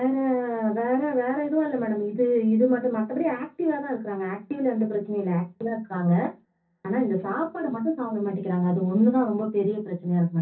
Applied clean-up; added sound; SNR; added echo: none; none; none; reverberation time 0.3 s.